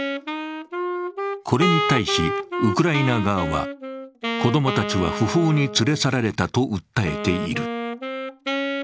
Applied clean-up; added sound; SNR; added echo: none; Wind instrument, woodwind instrument; 4 dB; none.